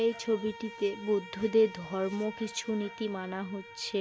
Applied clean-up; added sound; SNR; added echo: none; Bowed string instrument; 15 dB; none.